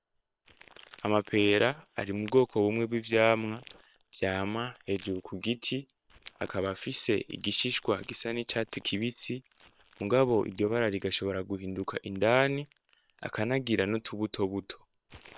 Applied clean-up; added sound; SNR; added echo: neural separator model SepFormer WHAM!.